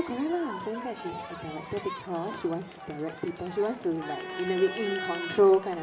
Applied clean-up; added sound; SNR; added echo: none; Crowd; 10 dB; reverberation time 1.3 s.